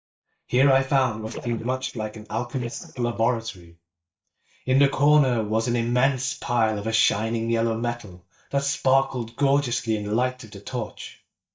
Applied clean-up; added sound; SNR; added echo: neural mask model DeepFilterNet 3.